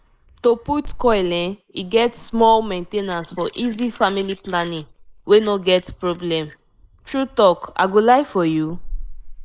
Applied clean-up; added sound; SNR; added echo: neural mask model Resemble Enhance denoiser.